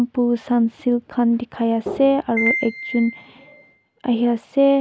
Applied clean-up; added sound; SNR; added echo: none; Piano; 8 dB; none.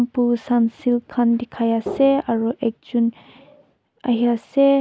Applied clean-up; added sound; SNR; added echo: none; none; none; none.